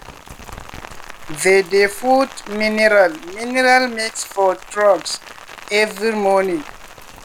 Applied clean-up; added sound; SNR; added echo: none; Rain; 17 dB; none.